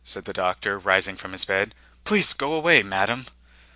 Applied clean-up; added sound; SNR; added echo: none; none; none; none.